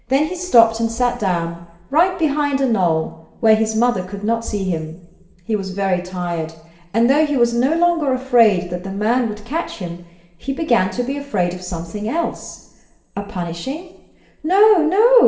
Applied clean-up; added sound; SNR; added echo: none; none; none; reverberation time 0.8 s.